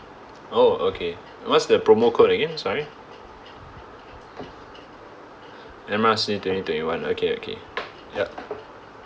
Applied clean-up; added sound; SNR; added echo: none; none; none; none.